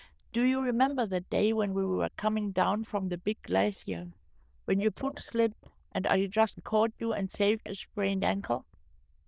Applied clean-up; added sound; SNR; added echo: neural diffusion model UNIVERSE++.